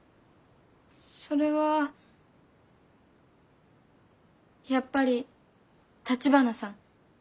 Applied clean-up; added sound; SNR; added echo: none; none; none; none.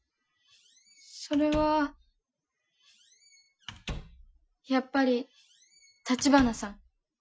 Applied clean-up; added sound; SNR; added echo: classical method Wiener filter.